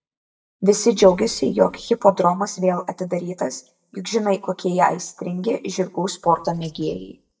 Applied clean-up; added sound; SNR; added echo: neural mask model DeepFilterNet 3.